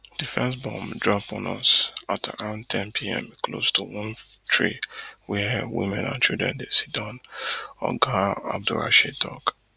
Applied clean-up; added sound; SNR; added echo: none; none; none; none.